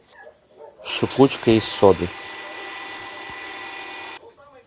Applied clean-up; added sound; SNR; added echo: none; Domestic sounds, home sounds; 11 dB; none.